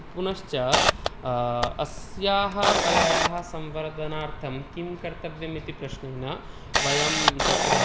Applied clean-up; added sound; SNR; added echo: none; Camera; -2 dB; none.